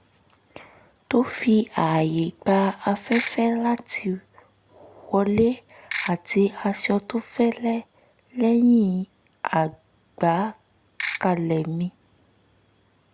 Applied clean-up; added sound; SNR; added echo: none; Ratchet, pawl / Percussion; 1 dB; none.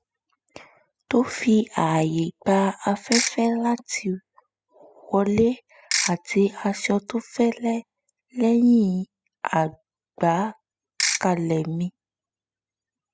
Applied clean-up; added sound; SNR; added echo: classical method spectral subtraction.